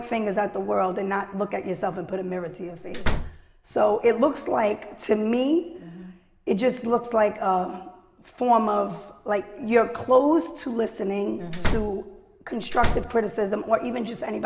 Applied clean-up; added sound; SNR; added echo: none; Slam; 2 dB; reverberation time 1.3 s.